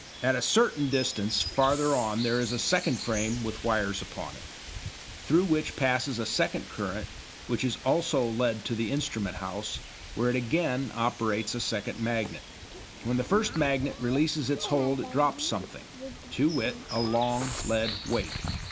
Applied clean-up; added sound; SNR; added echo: none; Bird vocalization, bird call, bird song; 11 dB; none.